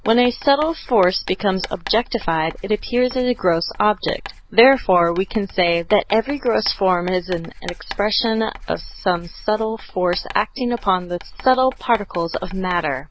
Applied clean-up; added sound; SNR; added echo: none; Writing; 17 dB; none.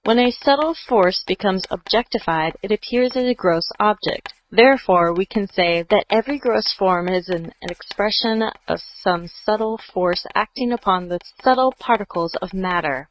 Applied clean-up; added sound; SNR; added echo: neural mask model RNNoise.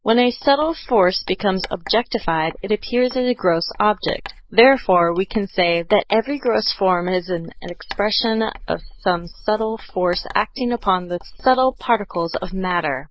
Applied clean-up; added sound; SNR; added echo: neural mask model Resemble Enhance denoiser.